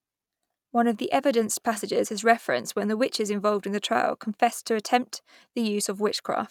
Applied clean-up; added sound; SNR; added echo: none; none; none; none.